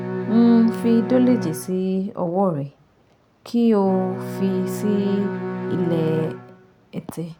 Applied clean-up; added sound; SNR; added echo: none; Bowed string instrument; 8 dB; none.